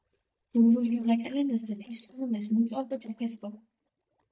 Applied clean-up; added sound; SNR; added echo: neural mask model DeepFilterNet 3.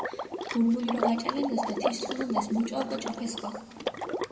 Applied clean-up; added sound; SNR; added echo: none; Water / Liquid; 2 dB; reverberation time 2.0 s.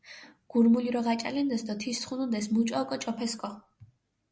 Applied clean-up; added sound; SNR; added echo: none; none; none; none.